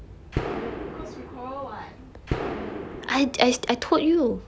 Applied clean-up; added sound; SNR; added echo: none; Gunshot, gunfire; 8 dB; none.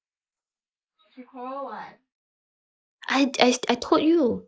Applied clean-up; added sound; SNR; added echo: neural mask model Resemble Enhance denoiser.